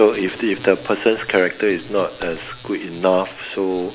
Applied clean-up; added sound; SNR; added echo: none; Raindrop; 18 dB; none.